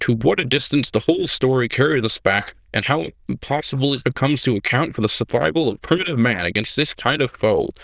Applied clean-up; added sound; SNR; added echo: neural diffusion model UNIVERSE++.